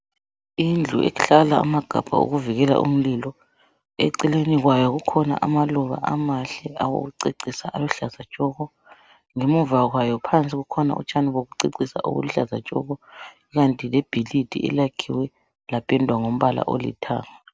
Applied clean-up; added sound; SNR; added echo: none; none; none; none.